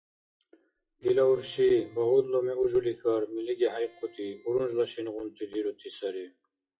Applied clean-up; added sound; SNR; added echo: classical method WPE with log-MMSE.